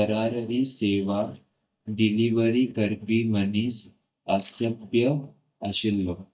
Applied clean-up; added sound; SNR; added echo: neural mask model DeepFilterNet 3.